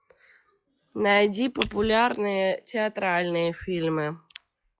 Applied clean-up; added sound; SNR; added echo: classical method log-MMSE.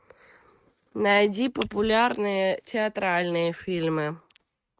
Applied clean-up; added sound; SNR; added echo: neural mask model RNNoise.